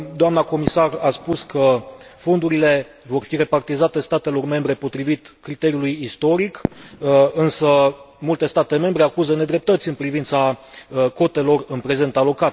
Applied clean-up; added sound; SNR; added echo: none; Fireworks; 19 dB; none.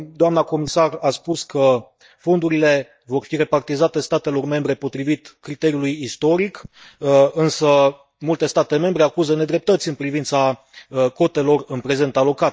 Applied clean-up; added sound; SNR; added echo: neural mask model DeepFilterNet 3.